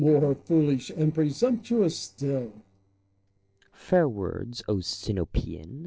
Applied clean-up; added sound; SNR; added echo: neural separator model SepFormer DNS4.